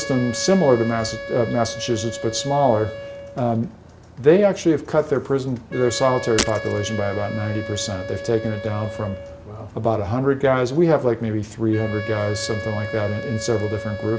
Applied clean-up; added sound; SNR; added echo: none; Wind instrument, woodwind instrument + Shatter; 11 dB; none.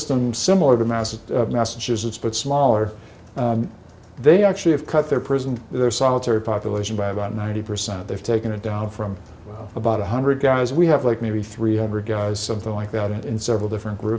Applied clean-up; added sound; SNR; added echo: none; none; none; none.